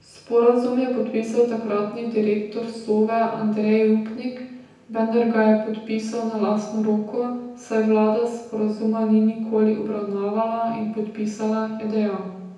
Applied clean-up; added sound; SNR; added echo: none; none; none; reverberation time 0.9 s.